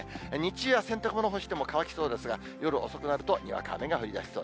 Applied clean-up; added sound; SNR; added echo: none; none; none; none.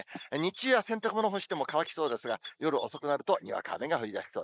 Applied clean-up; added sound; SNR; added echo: neural mask model Resemble Enhance denoiser.